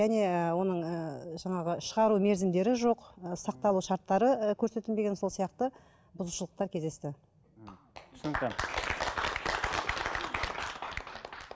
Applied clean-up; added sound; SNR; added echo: none; none; none; none.